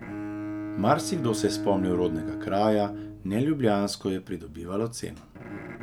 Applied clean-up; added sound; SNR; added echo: none; Bowed string instrument; 8 dB; none.